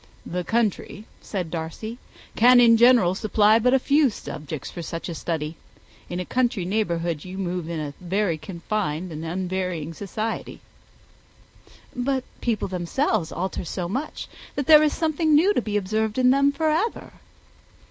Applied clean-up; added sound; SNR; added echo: none; none; none; none.